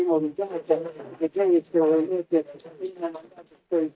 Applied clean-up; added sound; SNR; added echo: neural mask model DeepFilterNet 3.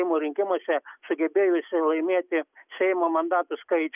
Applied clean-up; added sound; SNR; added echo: none; none; none; none.